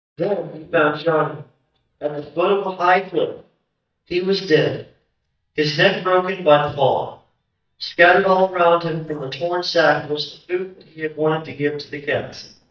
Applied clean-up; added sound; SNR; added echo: neural mask model DeepFilterNet 3.